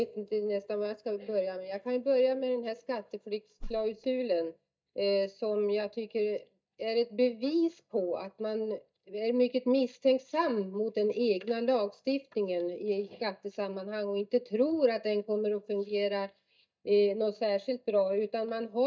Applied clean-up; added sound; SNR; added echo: neural mask model DeepFilterNet 3.